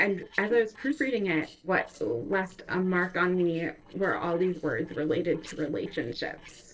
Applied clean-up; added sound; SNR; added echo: neural separator model SepFormer DNS4.